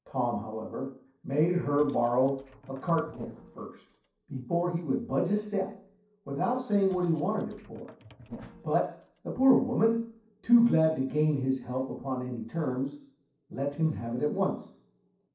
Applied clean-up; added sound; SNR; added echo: neural separator model SepFormer DNS4.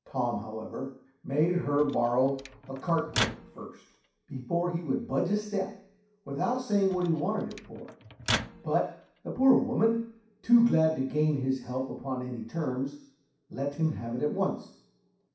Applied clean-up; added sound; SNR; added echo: none; Microwave oven; 8 dB; reverberation time 0.6 s.